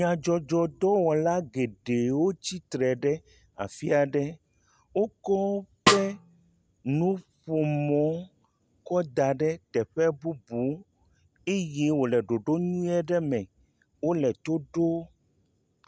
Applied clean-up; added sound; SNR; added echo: none; Snare drum; 0 dB; none.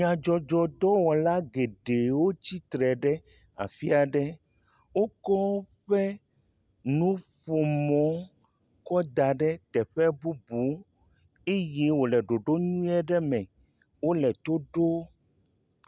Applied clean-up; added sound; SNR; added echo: none; none; none; none.